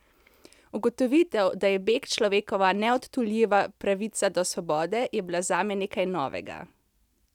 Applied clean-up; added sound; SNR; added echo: none; none; none; none.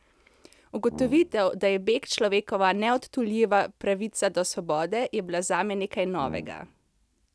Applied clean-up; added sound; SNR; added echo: none; Brass instrument; 14 dB; none.